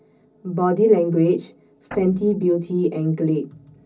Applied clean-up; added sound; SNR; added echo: none; Guitar; 20 dB; reverberation time 0.4 s.